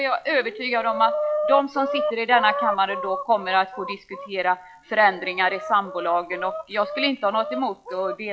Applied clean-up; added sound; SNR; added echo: classical method log-MMSE.